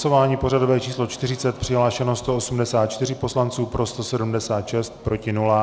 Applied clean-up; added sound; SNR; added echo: none; none; none; none.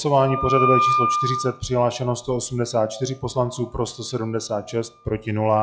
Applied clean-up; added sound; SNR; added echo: classical method log-MMSE.